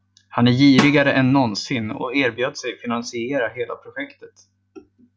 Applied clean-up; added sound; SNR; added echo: none; Drum; 7 dB; none.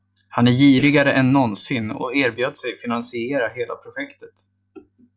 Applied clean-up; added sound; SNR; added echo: neural separator model SepFormer DNS4.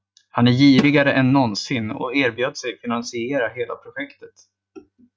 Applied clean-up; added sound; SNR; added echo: neural mask model RNNoise.